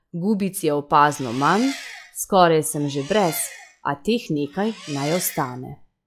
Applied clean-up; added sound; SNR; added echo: classical method log-MMSE.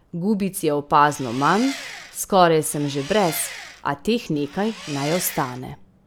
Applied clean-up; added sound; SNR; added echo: none; Engine; 15 dB; none.